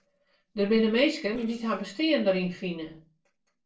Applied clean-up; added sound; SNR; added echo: neural separator model SepFormer DNS4.